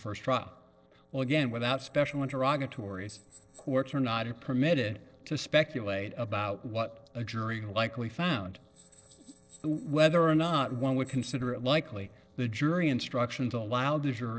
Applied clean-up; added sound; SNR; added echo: neural separator model SepFormer DNS4.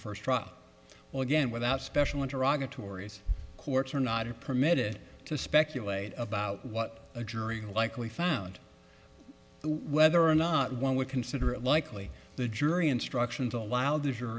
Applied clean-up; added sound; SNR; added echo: none; none; none; none.